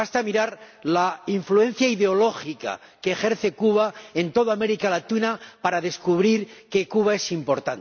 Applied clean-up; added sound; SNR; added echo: none; none; none; none.